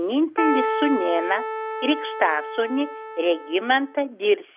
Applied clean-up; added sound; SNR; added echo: none; Keyboard (musical); 5 dB; none.